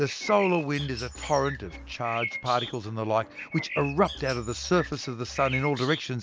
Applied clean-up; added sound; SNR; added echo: none; Bird; 11 dB; none.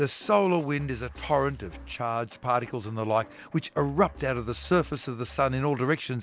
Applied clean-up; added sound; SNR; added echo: none; none; none; none.